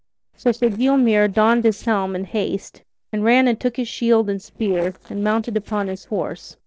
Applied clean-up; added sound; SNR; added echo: neural separator model SepFormer DNS4.